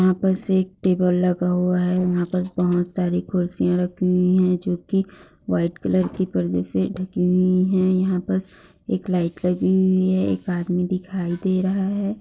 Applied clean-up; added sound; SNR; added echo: neural separator model SepFormer DNS4.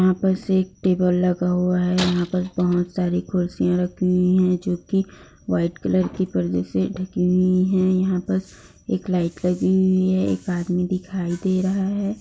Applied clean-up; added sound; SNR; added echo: none; Shatter; 16 dB; none.